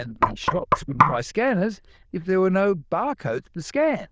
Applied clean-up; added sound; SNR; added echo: neural diffusion model UNIVERSE++.